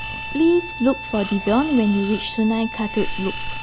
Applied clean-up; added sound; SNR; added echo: none; Harmonica + Breathing; 9 dB; none.